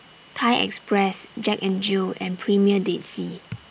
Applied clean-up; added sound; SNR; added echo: none; none; none; none.